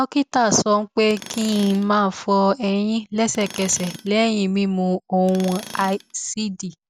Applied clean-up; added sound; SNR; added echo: none; Tools; 19 dB; none.